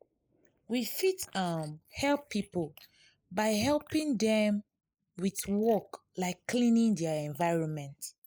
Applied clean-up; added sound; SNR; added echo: neural mask model Resemble Enhance denoiser.